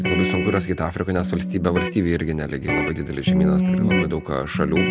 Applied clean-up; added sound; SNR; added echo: none; Electric guitar; 0 dB; none.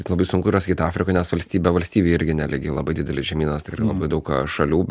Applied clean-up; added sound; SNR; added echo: none; none; none; none.